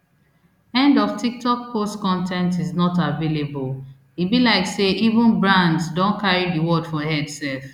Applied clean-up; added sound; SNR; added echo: none; none; none; none.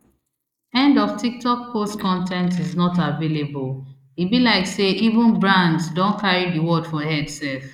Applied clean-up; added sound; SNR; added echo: neural mask model Resemble Enhance denoiser.